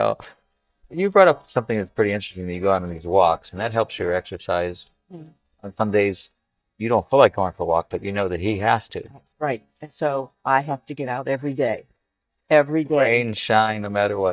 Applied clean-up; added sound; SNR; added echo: neural mask model DeepFilterNet 3.